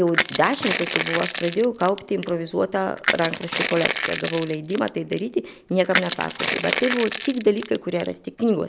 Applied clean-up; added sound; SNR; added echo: none; Crushing; 5 dB; none.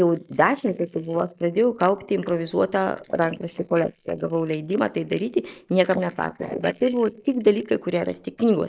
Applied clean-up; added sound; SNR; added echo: neural mask model Resemble Enhance denoiser.